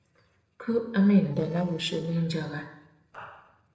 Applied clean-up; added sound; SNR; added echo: neural separator model SepFormer DNS4.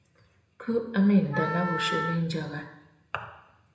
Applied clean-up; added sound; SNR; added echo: none; Wind instrument, woodwind instrument; 5 dB; reverberation time 0.8 s.